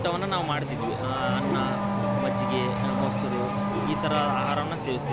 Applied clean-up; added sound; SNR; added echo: none; Race car, auto racing / Accelerating, revving, vroom; -3 dB; none.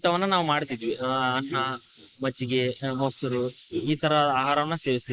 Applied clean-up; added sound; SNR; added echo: neural mask model Resemble Enhance denoiser.